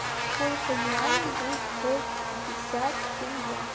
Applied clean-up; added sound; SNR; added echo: none; Buzz; -3 dB; none.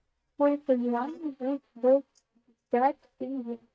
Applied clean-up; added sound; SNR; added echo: neural mask model DeepFilterNet 3.